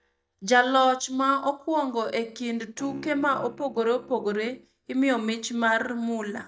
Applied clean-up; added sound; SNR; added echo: neural mask model DeepFilterNet 3.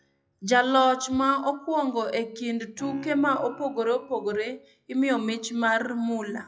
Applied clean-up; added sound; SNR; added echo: classical method WPE with log-MMSE.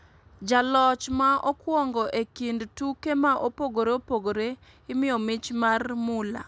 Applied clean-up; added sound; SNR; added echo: none; none; none; none.